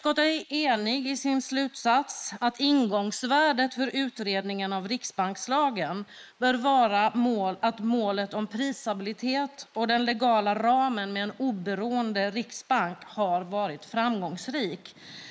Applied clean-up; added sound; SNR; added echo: neural mask model Resemble Enhance denoiser.